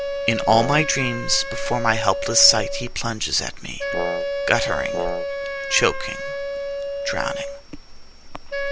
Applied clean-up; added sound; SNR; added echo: none; Brass instrument + Wind instrument, woodwind instrument; 4 dB; none.